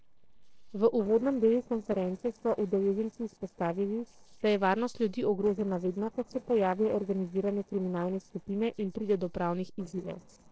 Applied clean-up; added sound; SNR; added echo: neural separator model SepFormer DNS4.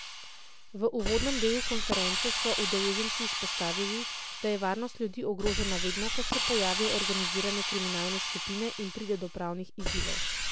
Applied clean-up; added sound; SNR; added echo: none; Hiss; -1 dB; none.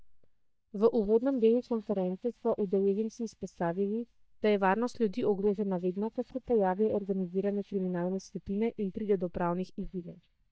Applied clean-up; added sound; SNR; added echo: neural mask model DeepFilterNet 3.